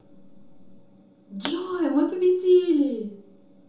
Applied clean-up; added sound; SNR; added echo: none; Explosion; 15 dB; reverberation time 1.2 s.